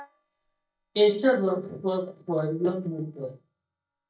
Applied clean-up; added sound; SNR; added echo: neural mask model DeepFilterNet 3.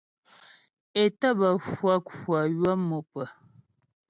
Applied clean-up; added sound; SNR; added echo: none; none; none; none.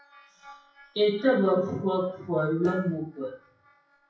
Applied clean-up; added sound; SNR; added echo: classical method WPE with log-MMSE.